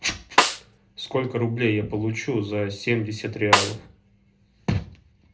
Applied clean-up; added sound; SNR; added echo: none; Snare drum; -4 dB; reverberation time 0.3 s.